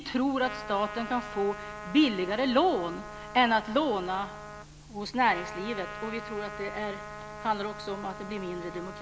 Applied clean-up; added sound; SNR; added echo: none; Trumpet; 12 dB; none.